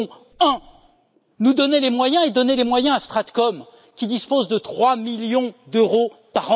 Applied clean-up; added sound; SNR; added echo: neural mask model Resemble Enhance denoiser.